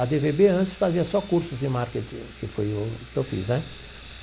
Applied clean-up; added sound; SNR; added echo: none; Sawing; 18 dB; none.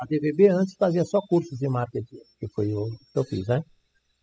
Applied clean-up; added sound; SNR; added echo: classical method spectral subtraction.